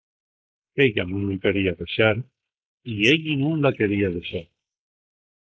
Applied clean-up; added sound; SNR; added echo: neural mask model Resemble Enhance denoiser.